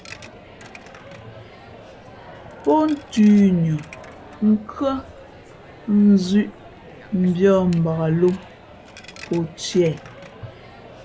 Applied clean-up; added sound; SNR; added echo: none; Coin (dropping); 20 dB; none.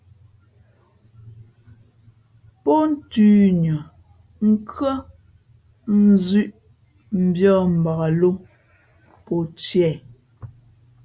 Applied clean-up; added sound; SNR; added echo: none; none; none; none.